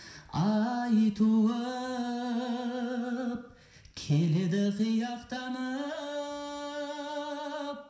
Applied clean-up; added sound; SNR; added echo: none; none; none; reverberation time 0.7 s.